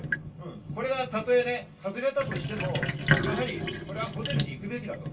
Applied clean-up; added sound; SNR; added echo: none; Sink (filling or washing); 0 dB; reverberation time 0.2 s.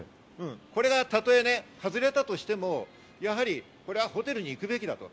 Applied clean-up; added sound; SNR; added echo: none; none; none; none.